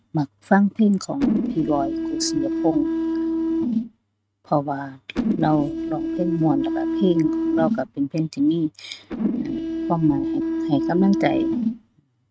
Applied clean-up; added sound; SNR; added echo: neural mask model RNNoise.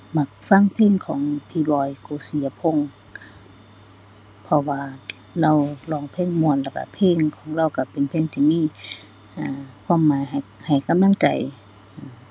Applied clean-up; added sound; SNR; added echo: none; none; none; none.